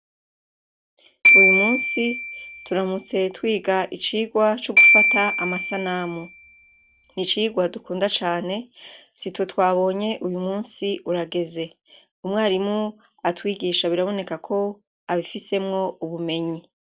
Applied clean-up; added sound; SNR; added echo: none; Glockenspiel; -3 dB; none.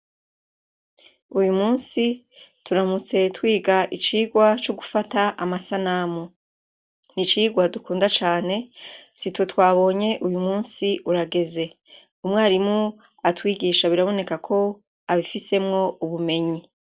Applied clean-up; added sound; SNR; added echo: none; none; none; none.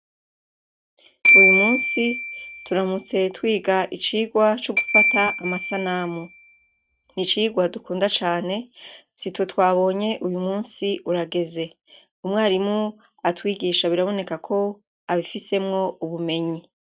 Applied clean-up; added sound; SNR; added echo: neural mask model RNNoise.